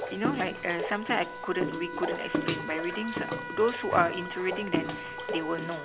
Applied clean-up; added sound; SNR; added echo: none; Trumpet + Bathtub (filling or washing) / Water / Splash, splatter; 3 dB; none.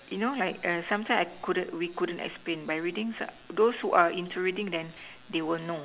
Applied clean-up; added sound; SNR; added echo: none; none; none; none.